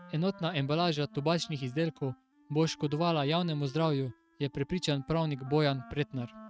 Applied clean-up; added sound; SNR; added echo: neural mask model RNNoise.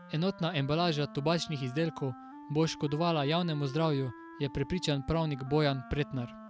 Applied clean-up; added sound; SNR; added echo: none; Wind instrument, woodwind instrument; 17 dB; none.